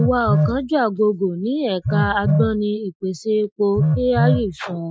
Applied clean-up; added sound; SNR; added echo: classical method Wiener filter.